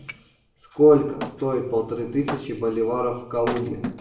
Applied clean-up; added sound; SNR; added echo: none; Wood; 13 dB; reverberation time 0.7 s.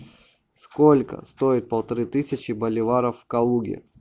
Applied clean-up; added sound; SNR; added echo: none; none; none; none.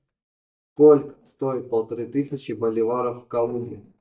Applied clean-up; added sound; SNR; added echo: neural mask model DeepFilterNet 3.